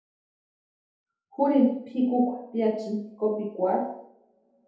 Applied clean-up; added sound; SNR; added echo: none; none; none; reverberation time 0.8 s.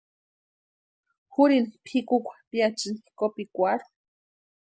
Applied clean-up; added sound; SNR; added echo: none; none; none; none.